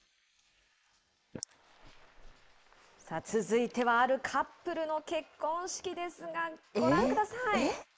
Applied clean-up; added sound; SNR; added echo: neural mask model Resemble Enhance denoiser.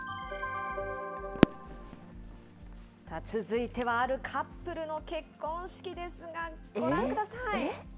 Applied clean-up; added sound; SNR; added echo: none; Fireworks; -3 dB; none.